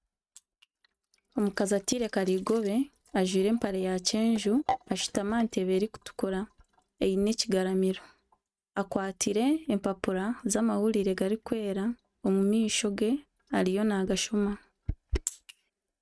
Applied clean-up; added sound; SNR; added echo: neural mask model RNNoise.